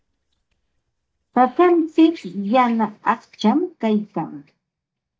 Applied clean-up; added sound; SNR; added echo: neural mask model DeepFilterNet 3.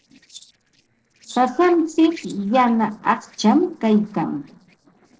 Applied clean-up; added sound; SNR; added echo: neural separator model SepFormer DNS4.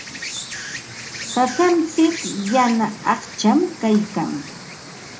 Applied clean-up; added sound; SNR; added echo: none; Insect; 12 dB; reverberation time 0.2 s.